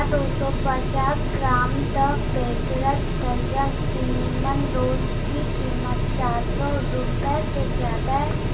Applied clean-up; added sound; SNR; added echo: none; Mechanical fan; -4 dB; reverberation time 0.2 s.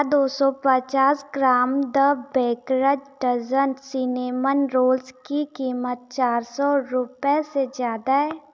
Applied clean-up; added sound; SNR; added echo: none; none; none; none.